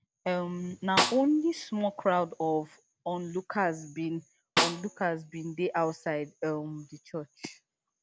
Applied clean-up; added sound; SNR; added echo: none; Snare drum; 0 dB; none.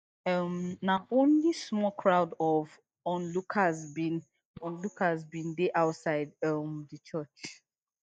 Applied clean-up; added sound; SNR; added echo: neural mask model DeepFilterNet 3.